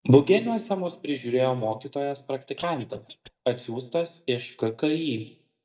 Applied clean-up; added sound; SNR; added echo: neural mask model DeepFilterNet 3.